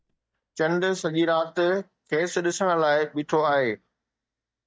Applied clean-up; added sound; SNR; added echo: neural mask model DeepFilterNet 3.